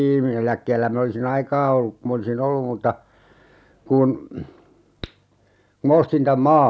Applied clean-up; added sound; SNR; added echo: none; none; none; none.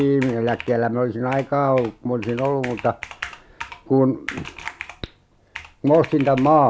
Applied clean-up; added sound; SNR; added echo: none; Computer keyboard; 17 dB; none.